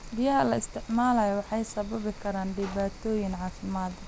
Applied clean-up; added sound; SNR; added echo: none; Rain; 14 dB; none.